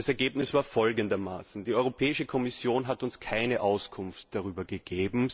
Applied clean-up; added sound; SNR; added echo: none; none; none; none.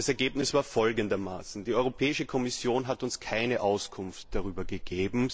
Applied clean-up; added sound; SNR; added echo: none; Dog; 12 dB; none.